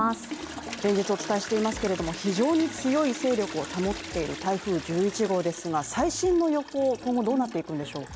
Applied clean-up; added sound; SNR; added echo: none; Toilet flush; 12 dB; none.